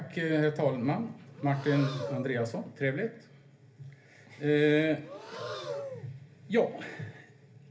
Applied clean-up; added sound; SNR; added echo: none; Breathing; 13 dB; reverberation time 0.3 s.